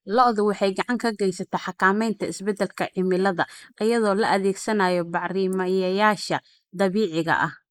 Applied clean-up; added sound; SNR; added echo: neural mask model Resemble Enhance denoiser.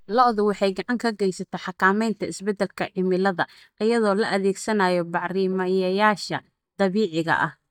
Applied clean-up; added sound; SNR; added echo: neural mask model DeepFilterNet 3.